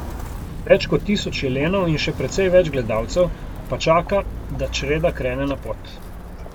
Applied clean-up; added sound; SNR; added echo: none; Walk, footsteps; 9 dB; none.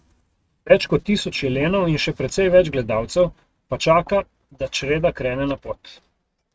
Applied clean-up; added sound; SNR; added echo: neural mask model RNNoise.